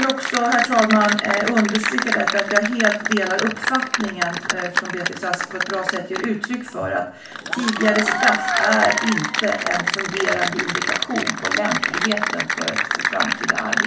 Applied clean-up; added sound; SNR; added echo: none; Applause / Cheering; 1 dB; reverberation time 0.4 s.